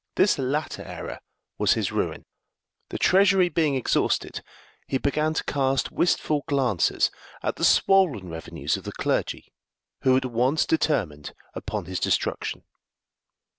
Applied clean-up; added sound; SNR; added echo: none; none; none; none.